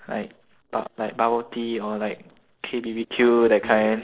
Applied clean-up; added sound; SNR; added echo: neural separator model SepFormer DNS4.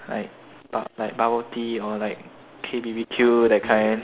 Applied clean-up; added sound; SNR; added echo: none; none; none; none.